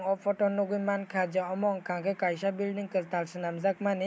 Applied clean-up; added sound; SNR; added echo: none; none; none; none.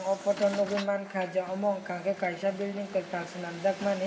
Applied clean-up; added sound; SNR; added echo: none; Truck; 15 dB; reverberation time 2.2 s.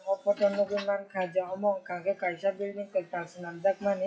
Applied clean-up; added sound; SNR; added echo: classical method WPE with log-MMSE.